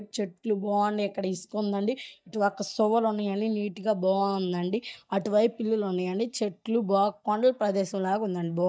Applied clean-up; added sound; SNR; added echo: neural mask model DeepFilterNet 3.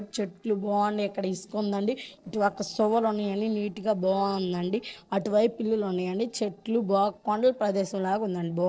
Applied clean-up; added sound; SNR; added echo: neural separator model SepFormer DNS4.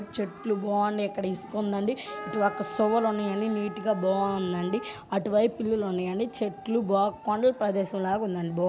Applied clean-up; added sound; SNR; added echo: none; Trumpet; 13 dB; none.